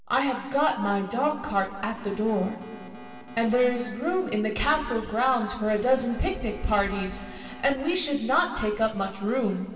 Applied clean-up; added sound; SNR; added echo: none; Alarm; 19 dB; reverberation time 2.5 s.